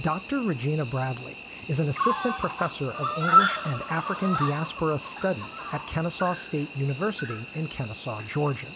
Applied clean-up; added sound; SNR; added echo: none; Cricket; 2 dB; none.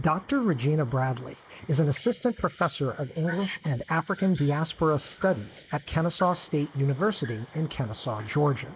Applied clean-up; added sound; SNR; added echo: neural mask model Resemble Enhance denoiser.